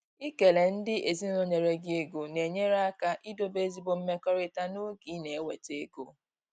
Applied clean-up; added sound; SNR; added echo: none; none; none; none.